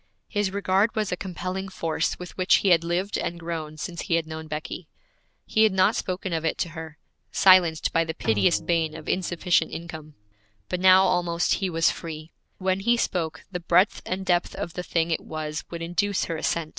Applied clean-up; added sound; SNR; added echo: none; Bowed string instrument; 16 dB; none.